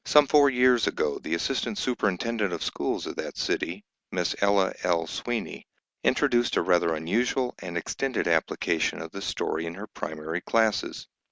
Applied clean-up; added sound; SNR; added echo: none; none; none; none.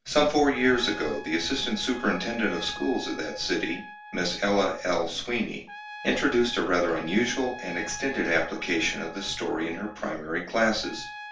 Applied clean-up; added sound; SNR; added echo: none; Trumpet; 16 dB; reverberation time 0.3 s.